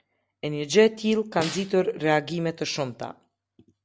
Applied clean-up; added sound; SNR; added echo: none; Snare drum; 13 dB; none.